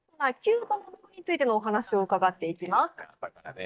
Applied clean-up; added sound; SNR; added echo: neural mask model DeepFilterNet 3.